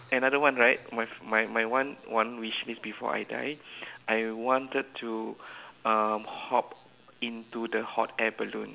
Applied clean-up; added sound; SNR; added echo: none; none; none; none.